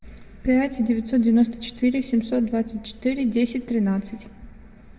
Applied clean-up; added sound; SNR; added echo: none; none; none; reverberation time 1.1 s.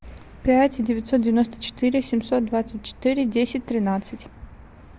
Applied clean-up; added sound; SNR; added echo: none; none; none; none.